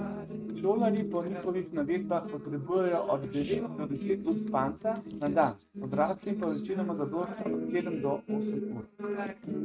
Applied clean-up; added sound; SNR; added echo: neural mask model RNNoise.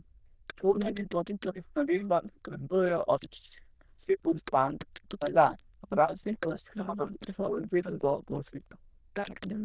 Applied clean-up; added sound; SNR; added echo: neural diffusion model UNIVERSE++.